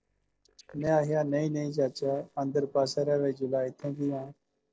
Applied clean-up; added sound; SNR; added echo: neural separator model SepFormer DNS4.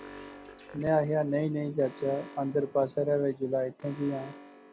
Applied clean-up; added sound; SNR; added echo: none; Alarm; 19 dB; none.